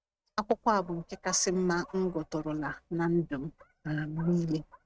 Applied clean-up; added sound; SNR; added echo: neural mask model RNNoise.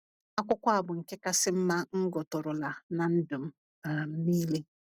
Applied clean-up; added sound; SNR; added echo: none; none; none; none.